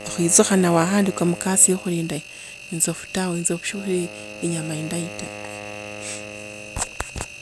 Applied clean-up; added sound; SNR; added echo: none; Wind instrument, woodwind instrument + Engine; 13 dB; none.